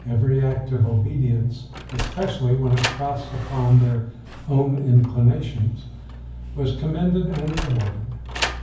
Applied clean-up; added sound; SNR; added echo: none; Sliding door; 14 dB; reverberation time 0.9 s.